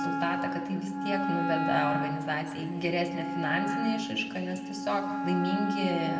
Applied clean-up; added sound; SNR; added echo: none; Wind instrument, woodwind instrument; 1 dB; reverberation time 1.8 s.